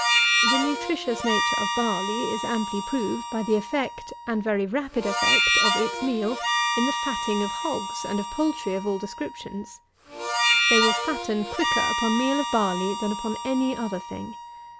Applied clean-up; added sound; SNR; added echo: none; Harmonica; -1 dB; none.